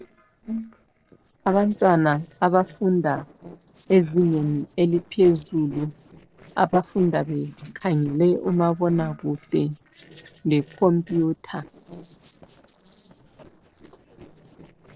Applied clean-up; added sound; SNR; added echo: neural separator model SepFormer DNS4.